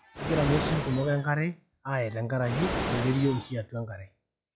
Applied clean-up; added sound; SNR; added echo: classical method log-MMSE.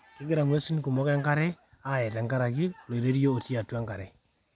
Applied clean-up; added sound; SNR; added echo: none; none; none; none.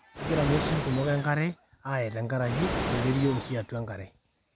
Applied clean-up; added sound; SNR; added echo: none; Animal; 4 dB; none.